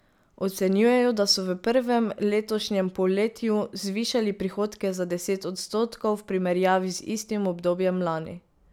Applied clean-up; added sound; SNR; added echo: none; none; none; none.